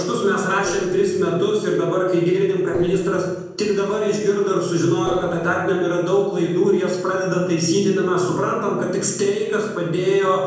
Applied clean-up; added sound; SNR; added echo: neural separator model SepFormer DNS4.